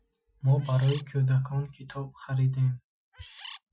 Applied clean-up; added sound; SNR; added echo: classical method Wiener filter.